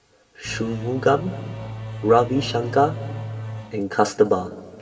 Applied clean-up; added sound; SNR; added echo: none; Engine / Domestic sounds, home sounds; 10 dB; reverberation time 2.9 s.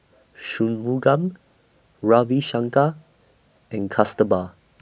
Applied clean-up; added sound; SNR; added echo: none; none; none; none.